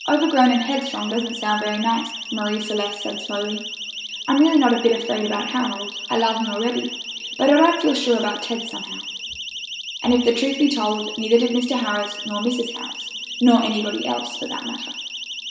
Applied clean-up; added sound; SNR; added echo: none; Siren; 10 dB; reverberation time 2.9 s.